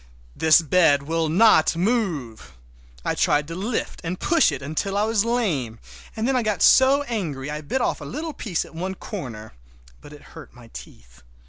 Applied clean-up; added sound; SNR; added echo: none; none; none; none.